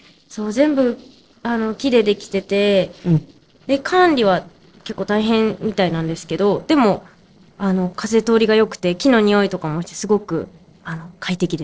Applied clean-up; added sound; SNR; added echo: neural separator model SepFormer DNS4.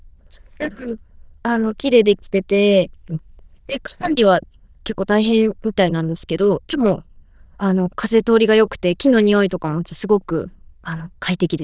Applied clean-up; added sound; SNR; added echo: neural diffusion model UNIVERSE++.